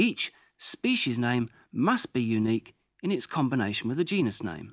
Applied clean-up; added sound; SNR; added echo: none; none; none; none.